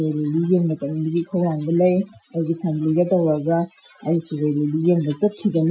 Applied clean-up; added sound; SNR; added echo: classical method Wiener filter.